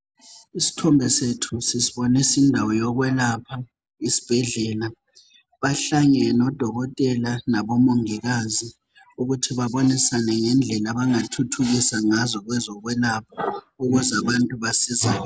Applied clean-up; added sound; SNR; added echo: none; none; none; none.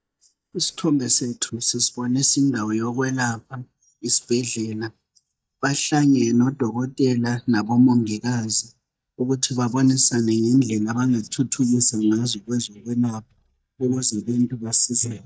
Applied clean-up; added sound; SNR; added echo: neural mask model DeepFilterNet 3.